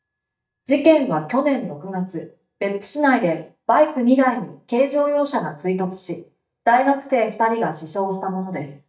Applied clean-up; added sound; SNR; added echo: neural mask model DeepFilterNet 3.